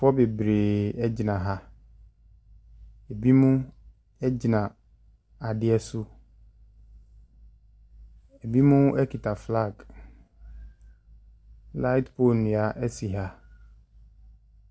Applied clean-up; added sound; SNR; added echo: none; none; none; none.